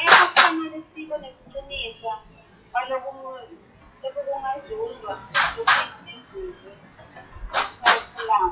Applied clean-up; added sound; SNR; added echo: classical method WPE with log-MMSE.